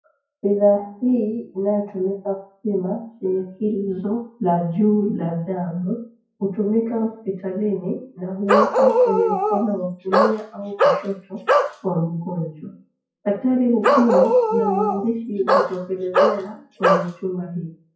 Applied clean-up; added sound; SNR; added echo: classical method WPE with log-MMSE.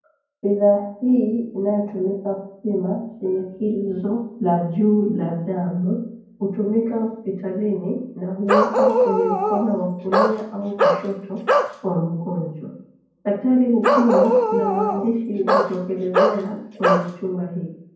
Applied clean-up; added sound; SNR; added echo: none; Bark; -2 dB; reverberation time 0.9 s.